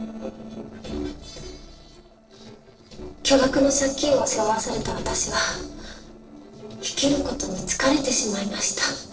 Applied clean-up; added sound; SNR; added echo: neural separator model SepFormer DNS4.